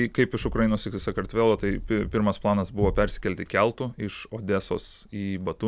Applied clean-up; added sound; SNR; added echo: none; none; none; none.